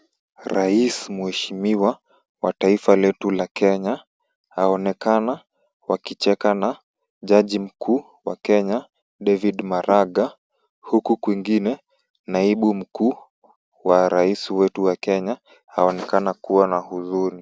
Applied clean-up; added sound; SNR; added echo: none; none; none; none.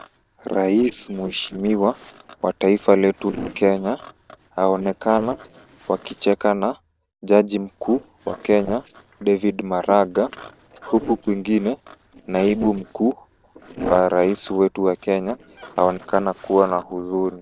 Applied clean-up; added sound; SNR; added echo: neural separator model SepFormer DNS4.